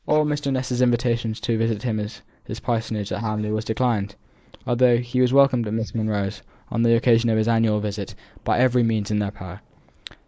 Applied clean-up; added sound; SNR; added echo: neural mask model Resemble Enhance denoiser.